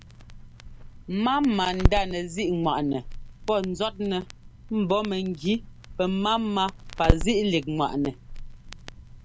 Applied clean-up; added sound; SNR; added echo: none; Crackle; 4 dB; none.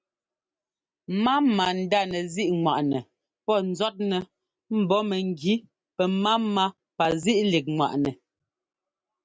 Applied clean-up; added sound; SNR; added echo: none; none; none; none.